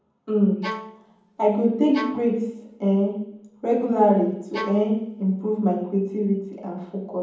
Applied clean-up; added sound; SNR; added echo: none; Bowed string instrument; 12 dB; reverberation time 1.2 s.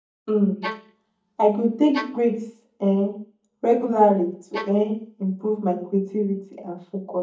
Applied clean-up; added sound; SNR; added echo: neural mask model DeepFilterNet 3.